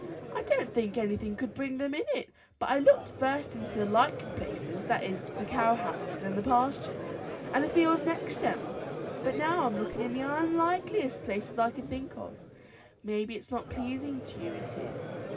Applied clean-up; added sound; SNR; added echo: none; Crowd; 8 dB; reverberation time 0.4 s.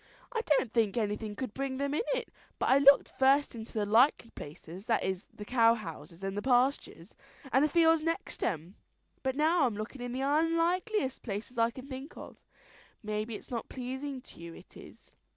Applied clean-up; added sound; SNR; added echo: none; none; none; none.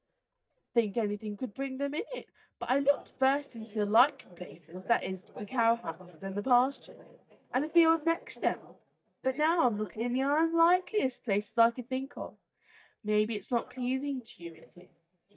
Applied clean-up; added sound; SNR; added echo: neural mask model DeepFilterNet 3.